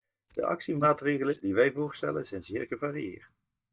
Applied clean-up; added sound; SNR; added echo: neural mask model DeepFilterNet 3.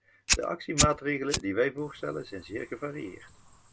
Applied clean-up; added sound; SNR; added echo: none; Fire; 2 dB; none.